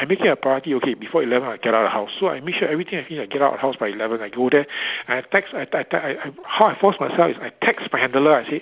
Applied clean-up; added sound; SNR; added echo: none; none; none; none.